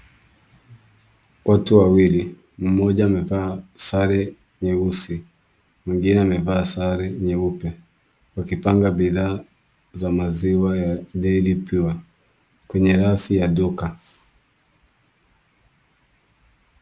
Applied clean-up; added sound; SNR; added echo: none; none; none; none.